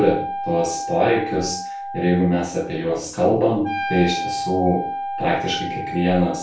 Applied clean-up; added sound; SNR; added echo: none; Wind instrument, woodwind instrument; 7 dB; reverberation time 0.3 s.